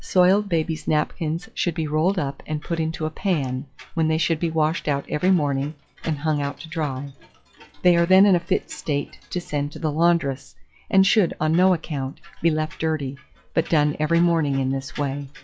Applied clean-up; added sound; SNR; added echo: classical method log-MMSE.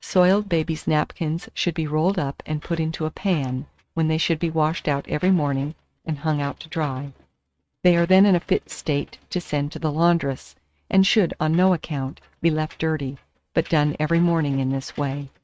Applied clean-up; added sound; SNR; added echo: neural mask model RNNoise.